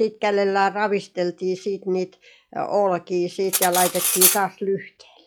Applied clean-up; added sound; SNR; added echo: classical method log-MMSE.